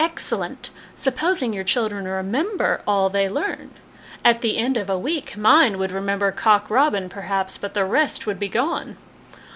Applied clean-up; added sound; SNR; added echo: none; none; none; none.